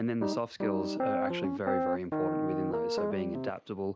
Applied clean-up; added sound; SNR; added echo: none; Piano; -3 dB; none.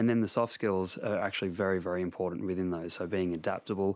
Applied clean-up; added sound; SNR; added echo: none; none; none; none.